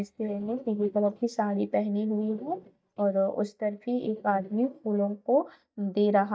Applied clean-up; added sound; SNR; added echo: neural mask model DeepFilterNet 3.